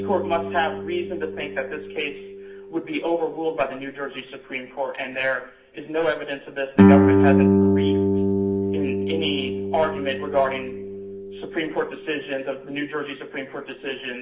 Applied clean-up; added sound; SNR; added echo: none; Guitar; -4 dB; reverberation time 0.6 s.